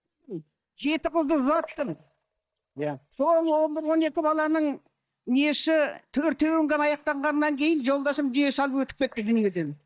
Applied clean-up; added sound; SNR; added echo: neural mask model DeepFilterNet 3.